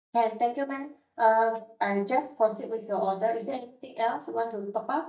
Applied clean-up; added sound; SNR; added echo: neural mask model DeepFilterNet 3.